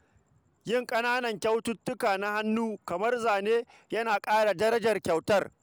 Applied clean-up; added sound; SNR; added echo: none; none; none; none.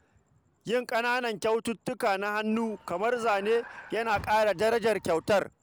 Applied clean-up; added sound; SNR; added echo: none; Vehicle; 19 dB; none.